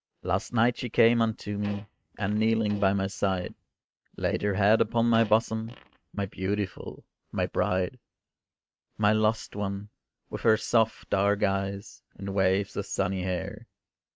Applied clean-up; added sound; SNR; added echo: neural mask model RNNoise.